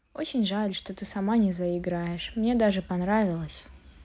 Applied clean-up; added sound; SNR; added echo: none; none; none; none.